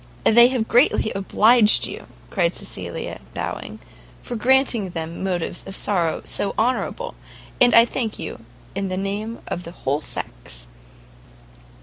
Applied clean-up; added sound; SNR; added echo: none; none; none; none.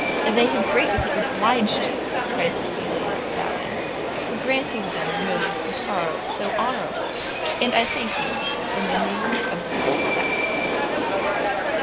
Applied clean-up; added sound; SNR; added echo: none; Subway, metro, underground; -3 dB; none.